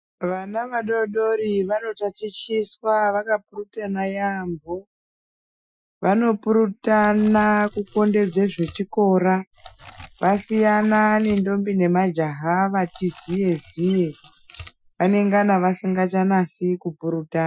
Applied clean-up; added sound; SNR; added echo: classical method Wiener filter.